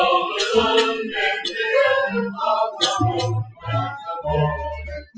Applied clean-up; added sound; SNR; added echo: classical method Wiener filter.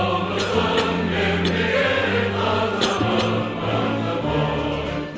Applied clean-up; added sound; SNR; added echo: none; Cough; 10 dB; none.